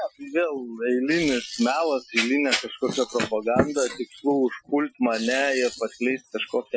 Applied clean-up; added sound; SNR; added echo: classical method Wiener filter.